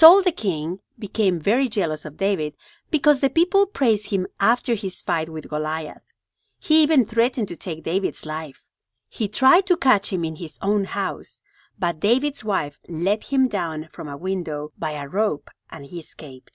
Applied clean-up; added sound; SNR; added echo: none; none; none; none.